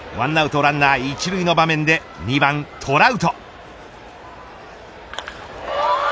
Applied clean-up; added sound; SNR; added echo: none; none; none; none.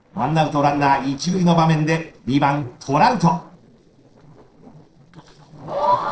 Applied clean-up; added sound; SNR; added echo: neural separator model SepFormer DNS4.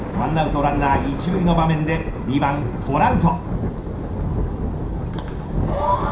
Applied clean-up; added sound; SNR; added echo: none; Thunder; 2 dB; reverberation time 0.5 s.